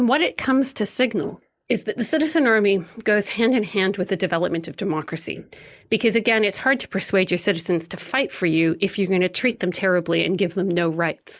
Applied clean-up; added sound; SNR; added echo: neural mask model Resemble Enhance denoiser.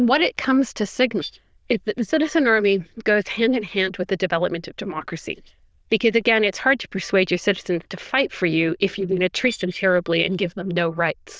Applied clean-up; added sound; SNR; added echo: neural diffusion model UNIVERSE++.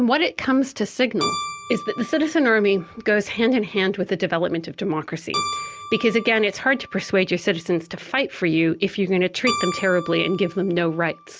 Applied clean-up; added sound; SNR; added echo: none; Keyboard (musical); 13 dB; none.